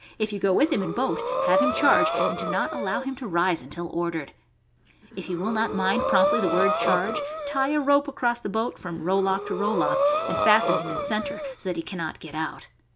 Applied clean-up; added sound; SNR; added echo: none; Breathing; 1 dB; none.